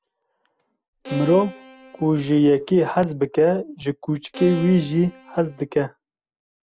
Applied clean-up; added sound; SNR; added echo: none; Bowed string instrument; 14 dB; none.